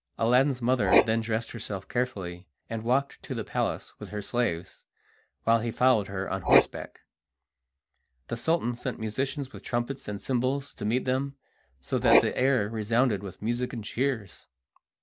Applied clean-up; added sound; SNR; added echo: none; Writing; 5 dB; none.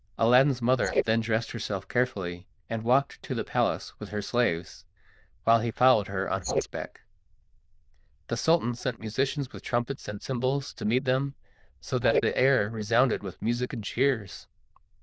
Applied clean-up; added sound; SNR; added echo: neural diffusion model UNIVERSE++.